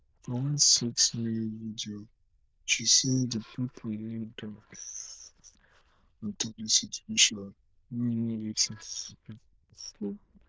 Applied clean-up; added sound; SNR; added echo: neural diffusion model UNIVERSE++.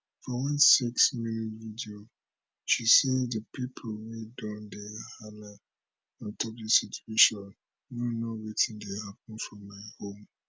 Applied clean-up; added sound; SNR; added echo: none; none; none; none.